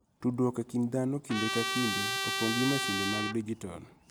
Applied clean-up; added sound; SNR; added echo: none; Trumpet; 0 dB; none.